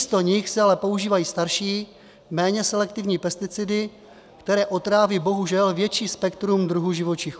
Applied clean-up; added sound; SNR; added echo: none; none; none; none.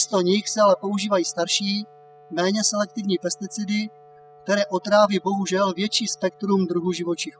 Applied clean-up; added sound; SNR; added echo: classical method spectral subtraction.